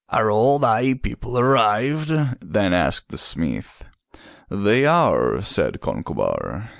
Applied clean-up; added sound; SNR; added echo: none; none; none; none.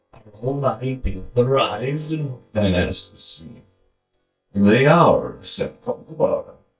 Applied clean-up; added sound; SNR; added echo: neural mask model DeepFilterNet 3.